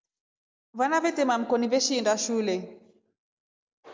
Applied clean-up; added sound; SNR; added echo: none; none; none; none.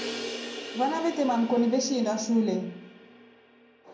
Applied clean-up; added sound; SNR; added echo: none; Crash cymbal; 12 dB; reverberation time 0.6 s.